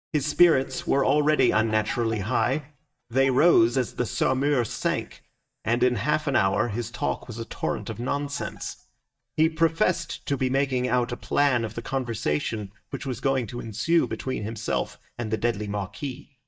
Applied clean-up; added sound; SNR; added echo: neural mask model DeepFilterNet 3.